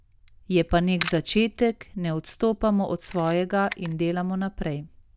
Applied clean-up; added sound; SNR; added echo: none; Camera; 11 dB; none.